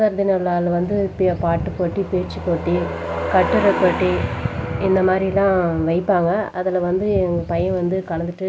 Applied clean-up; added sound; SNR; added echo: none; none; none; none.